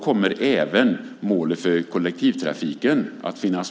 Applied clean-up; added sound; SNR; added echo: none; none; none; none.